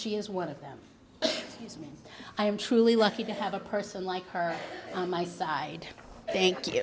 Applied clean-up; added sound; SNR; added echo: none; none; none; none.